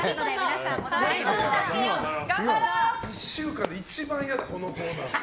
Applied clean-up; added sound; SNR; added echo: none; none; none; none.